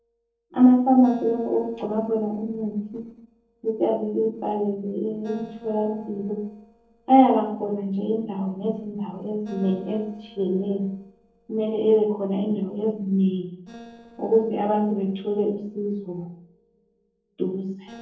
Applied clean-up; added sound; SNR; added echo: neural separator model SepFormer DNS4.